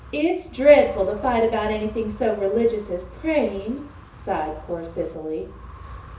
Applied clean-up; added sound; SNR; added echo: none; Wind; 17 dB; reverberation time 0.7 s.